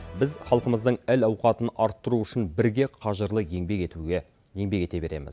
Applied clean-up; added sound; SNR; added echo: none; none; none; none.